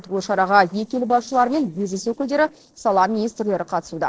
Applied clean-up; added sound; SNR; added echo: neural separator model SepFormer DNS4.